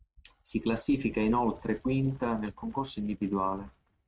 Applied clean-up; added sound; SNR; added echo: neural mask model RNNoise.